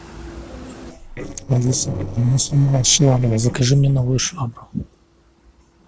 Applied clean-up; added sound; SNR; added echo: neural separator model SepFormer DNS4.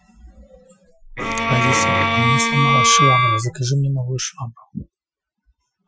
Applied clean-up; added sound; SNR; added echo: classical method Wiener filter.